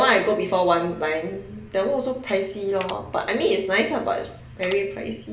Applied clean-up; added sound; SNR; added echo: none; Mechanisms; 12 dB; reverberation time 0.6 s.